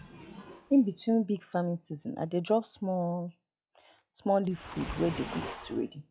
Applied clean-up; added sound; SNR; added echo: classical method log-MMSE.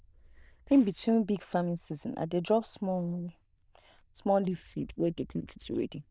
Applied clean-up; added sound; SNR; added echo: neural diffusion model UNIVERSE++.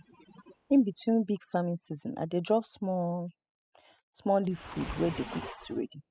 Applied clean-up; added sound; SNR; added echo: classical method spectral subtraction.